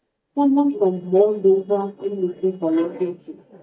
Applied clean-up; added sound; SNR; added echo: neural mask model DeepFilterNet 3.